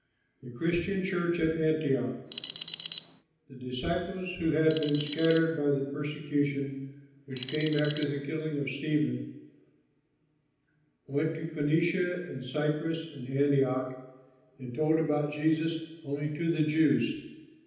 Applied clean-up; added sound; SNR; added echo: none; Alarm; 5 dB; reverberation time 0.9 s.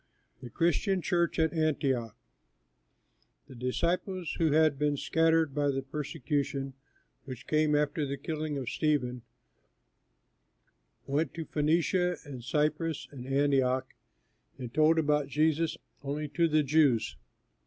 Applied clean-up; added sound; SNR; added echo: none; none; none; none.